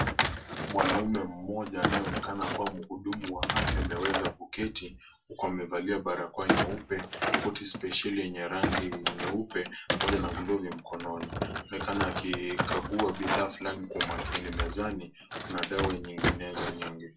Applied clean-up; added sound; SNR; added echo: none; Thump, thud; -1 dB; reverberation time 0.2 s.